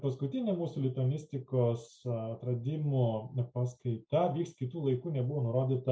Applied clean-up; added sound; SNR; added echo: none; none; none; none.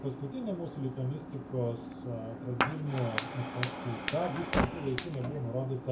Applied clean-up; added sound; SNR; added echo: none; Fire; -2 dB; none.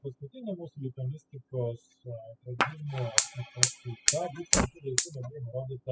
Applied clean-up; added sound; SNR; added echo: classical method spectral subtraction.